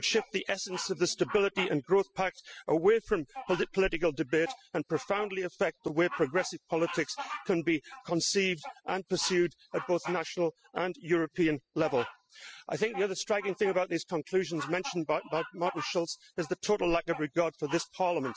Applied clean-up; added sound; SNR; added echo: classical method spectral subtraction.